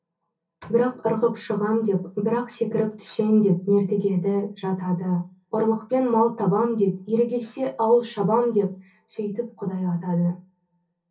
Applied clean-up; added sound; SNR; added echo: none; none; none; reverberation time 0.3 s.